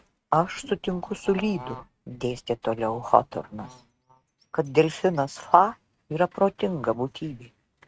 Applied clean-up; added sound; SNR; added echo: neural mask model RNNoise.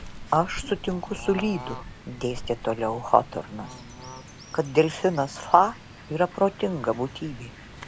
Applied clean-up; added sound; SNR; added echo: none; Bird / Fowl; 14 dB; none.